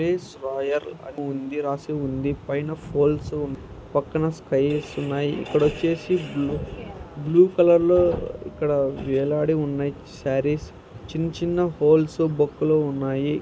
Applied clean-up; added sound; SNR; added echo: none; Printer; 18 dB; none.